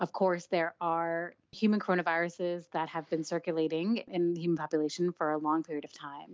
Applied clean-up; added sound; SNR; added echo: none; none; none; none.